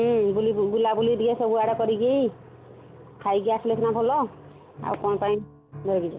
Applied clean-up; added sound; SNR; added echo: none; Piano; 18 dB; none.